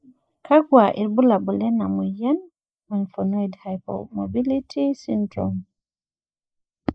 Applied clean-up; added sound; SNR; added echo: neural mask model Resemble Enhance denoiser.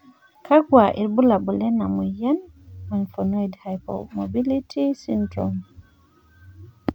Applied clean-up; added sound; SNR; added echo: none; none; none; none.